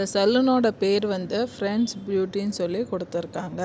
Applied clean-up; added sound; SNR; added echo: none; none; none; none.